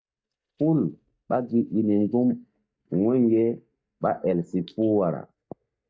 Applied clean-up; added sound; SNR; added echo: neural mask model DeepFilterNet 3.